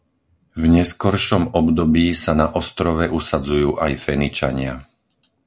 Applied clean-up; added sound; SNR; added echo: none; none; none; none.